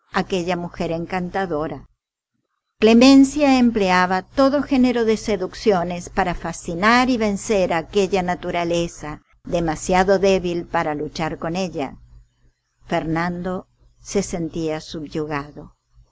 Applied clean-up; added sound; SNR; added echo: none; none; none; none.